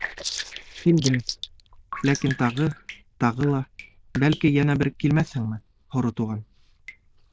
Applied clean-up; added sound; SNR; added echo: neural diffusion model UNIVERSE++.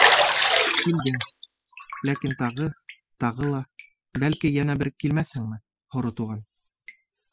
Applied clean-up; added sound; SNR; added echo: classical method spectral subtraction.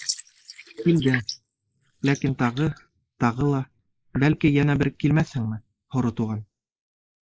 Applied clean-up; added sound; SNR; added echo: neural mask model Resemble Enhance denoiser.